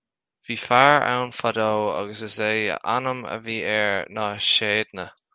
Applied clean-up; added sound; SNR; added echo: none; none; none; none.